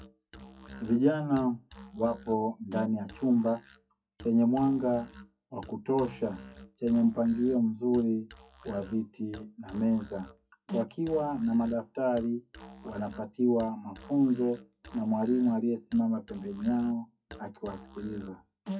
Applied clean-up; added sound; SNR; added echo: classical method WPE with log-MMSE.